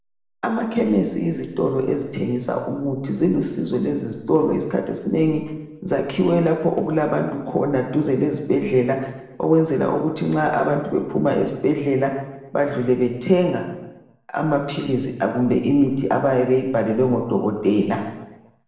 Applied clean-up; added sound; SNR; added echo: none; none; none; reverberation time 0.9 s.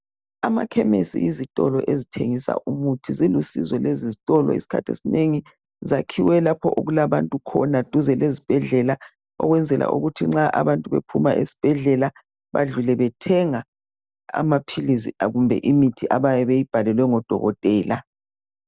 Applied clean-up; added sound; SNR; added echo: none; none; none; none.